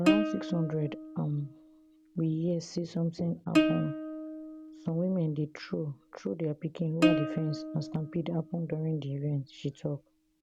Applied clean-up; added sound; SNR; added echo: none; Plucked string instrument; 2 dB; none.